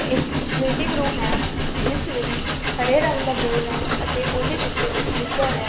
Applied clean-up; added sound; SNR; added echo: none; Train; -3 dB; reverberation time 0.9 s.